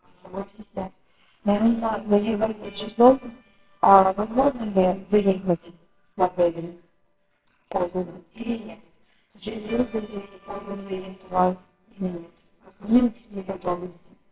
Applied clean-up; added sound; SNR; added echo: neural separator model SepFormer WHAMR!.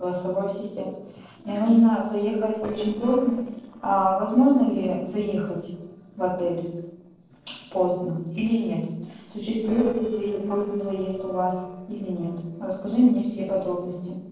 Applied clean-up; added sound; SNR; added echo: neural separator model SepFormer DNS4.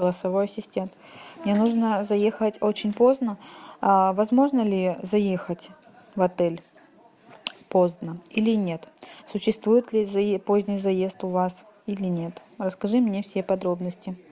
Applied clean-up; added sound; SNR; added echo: none; none; none; none.